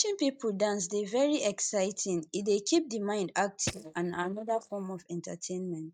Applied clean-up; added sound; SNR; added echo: neural mask model DeepFilterNet 3.